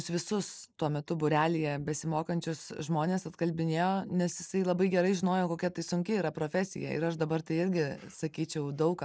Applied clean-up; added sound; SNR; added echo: neural mask model Resemble Enhance denoiser.